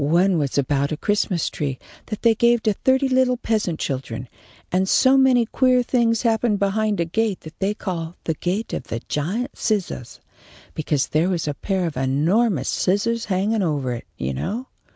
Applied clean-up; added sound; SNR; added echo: none; none; none; none.